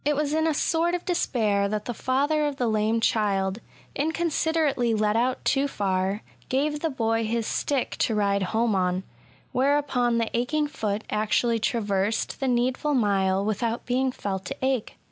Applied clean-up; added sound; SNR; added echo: none; none; none; none.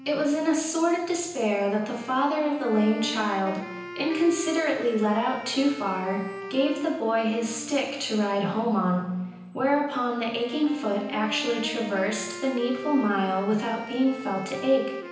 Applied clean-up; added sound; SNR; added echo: none; Wind instrument, woodwind instrument; 13 dB; reverberation time 0.9 s.